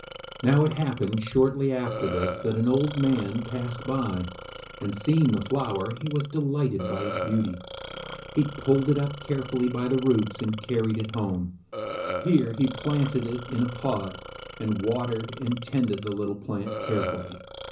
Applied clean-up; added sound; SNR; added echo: none; Burping, eructation; 11 dB; reverberation time 0.5 s.